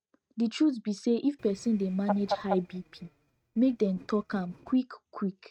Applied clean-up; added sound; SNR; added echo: neural mask model RNNoise.